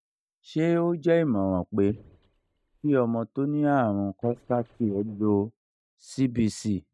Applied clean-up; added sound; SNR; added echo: neural mask model DeepFilterNet 3.